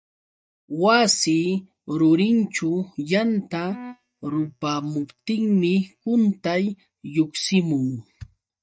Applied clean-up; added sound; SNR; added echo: neural mask model DeepFilterNet 3.